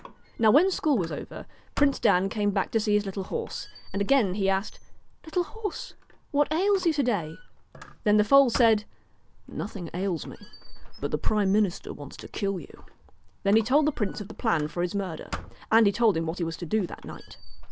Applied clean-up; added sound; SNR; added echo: none; Squeak; 13 dB; none.